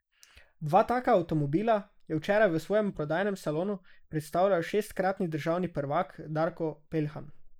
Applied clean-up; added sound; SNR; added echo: neural mask model Resemble Enhance denoiser.